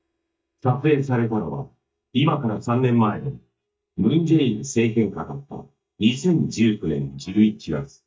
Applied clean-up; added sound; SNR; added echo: neural mask model DeepFilterNet 3.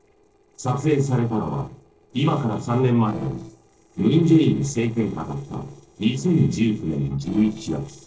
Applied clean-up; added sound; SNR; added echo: neural separator model SepFormer DNS4.